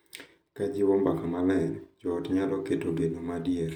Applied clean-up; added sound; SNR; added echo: none; none; none; none.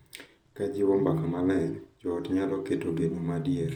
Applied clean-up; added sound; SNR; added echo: none; Wild animals; 10 dB; none.